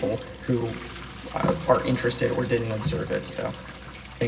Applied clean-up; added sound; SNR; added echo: none; Trickle, dribble / Toilet flush / Hiss; 15 dB; reverberation time 0.4 s.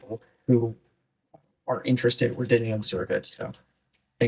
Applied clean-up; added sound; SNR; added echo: neural mask model DeepFilterNet 3.